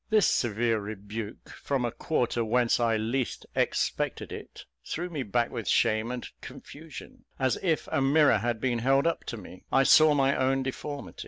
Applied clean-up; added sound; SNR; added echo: none; none; none; none.